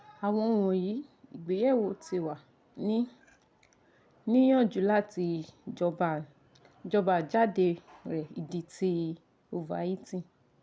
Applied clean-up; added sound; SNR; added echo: none; none; none; none.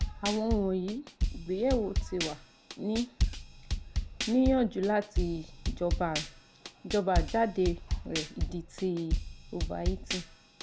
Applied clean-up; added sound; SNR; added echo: none; Drum / Drum kit; 2 dB; none.